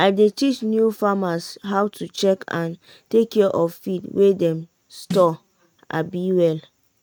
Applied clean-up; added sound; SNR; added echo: neural mask model RNNoise.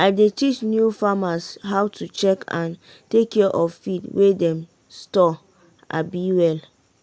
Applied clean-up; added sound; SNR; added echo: none; none; none; none.